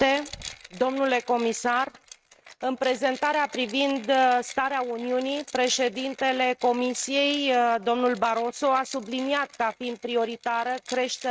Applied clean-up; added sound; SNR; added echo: neural mask model RNNoise.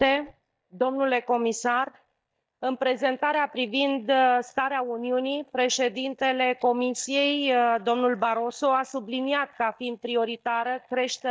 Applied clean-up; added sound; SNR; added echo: neural mask model DeepFilterNet 3.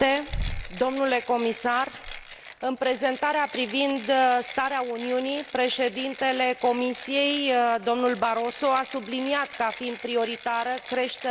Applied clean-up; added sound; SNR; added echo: none; Mechanisms; 14 dB; none.